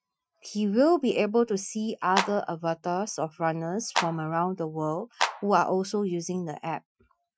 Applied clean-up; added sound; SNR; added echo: classical method Wiener filter.